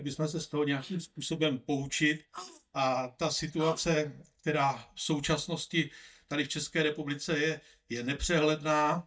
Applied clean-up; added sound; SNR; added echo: neural mask model DeepFilterNet 3.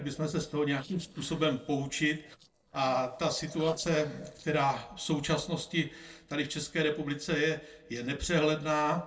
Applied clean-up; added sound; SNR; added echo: neural separator model SepFormer DNS4.